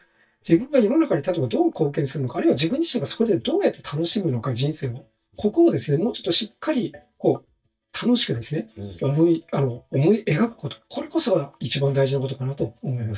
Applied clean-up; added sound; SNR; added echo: neural mask model DeepFilterNet 3.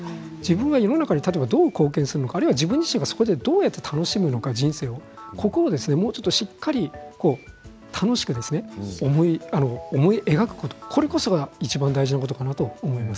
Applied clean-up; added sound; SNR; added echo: none; none; none; none.